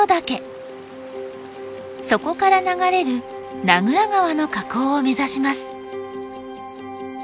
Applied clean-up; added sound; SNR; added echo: none; none; none; none.